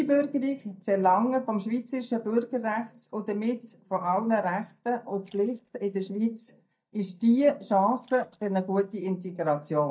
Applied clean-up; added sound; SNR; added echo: neural mask model DeepFilterNet 3.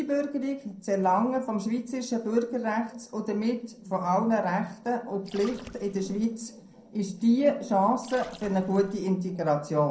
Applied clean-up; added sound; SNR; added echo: neural separator model SepFormer DNS4.